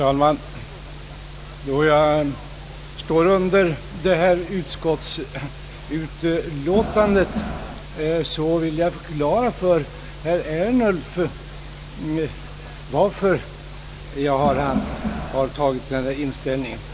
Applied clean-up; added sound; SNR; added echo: none; Crowd; 5 dB; none.